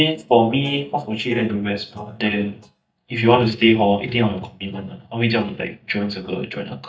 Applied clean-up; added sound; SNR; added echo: neural mask model DeepFilterNet 3.